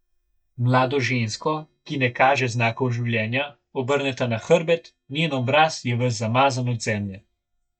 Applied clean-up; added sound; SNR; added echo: neural mask model DeepFilterNet 3.